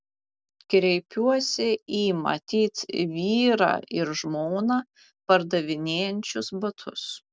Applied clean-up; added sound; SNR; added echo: none; none; none; none.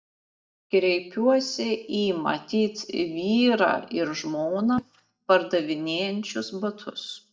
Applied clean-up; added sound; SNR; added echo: neural mask model DeepFilterNet 3.